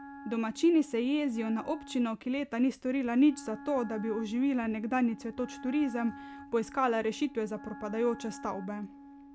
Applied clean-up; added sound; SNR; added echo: none; Wind instrument, woodwind instrument; 17 dB; none.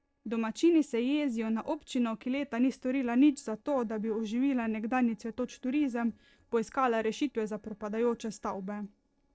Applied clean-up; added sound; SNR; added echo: neural separator model SepFormer DNS4.